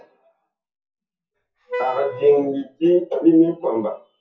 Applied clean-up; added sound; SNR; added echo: classical method WPE with log-MMSE.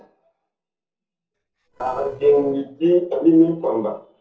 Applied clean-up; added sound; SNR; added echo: neural separator model SepFormer DNS4.